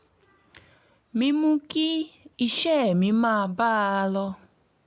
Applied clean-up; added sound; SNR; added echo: none; none; none; none.